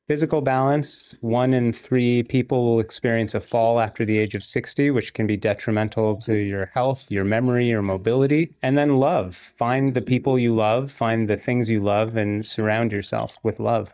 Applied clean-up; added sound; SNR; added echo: neural mask model DeepFilterNet 3.